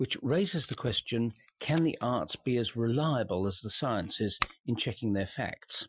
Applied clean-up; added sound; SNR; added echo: classical method Wiener filter.